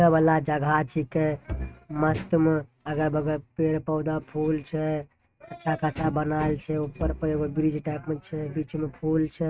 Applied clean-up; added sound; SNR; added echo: neural mask model RNNoise.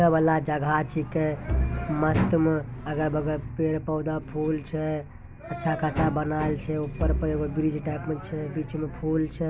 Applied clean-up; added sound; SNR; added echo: none; Bowed string instrument; 5 dB; none.